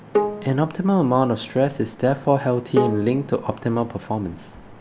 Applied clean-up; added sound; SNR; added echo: none; Bowed string instrument; 7 dB; none.